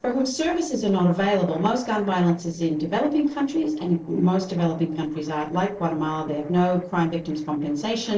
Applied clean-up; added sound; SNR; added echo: neural separator model SepFormer DNS4.